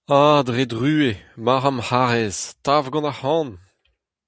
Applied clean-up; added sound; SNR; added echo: none; none; none; none.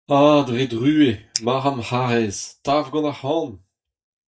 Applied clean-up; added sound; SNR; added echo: neural mask model DeepFilterNet 3.